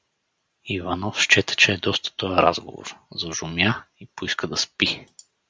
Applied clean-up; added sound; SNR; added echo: none; none; none; none.